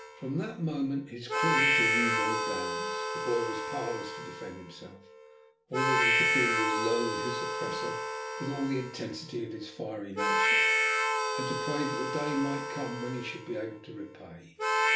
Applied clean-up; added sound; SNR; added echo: none; Harmonica; -5 dB; reverberation time 0.4 s.